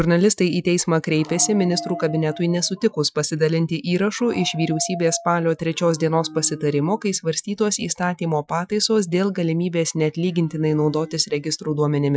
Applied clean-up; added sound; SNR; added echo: classical method Wiener filter.